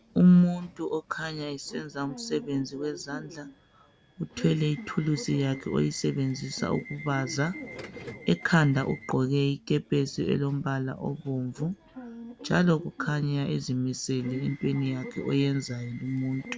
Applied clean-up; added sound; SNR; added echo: none; Subway, metro, underground / Alarm; 16 dB; none.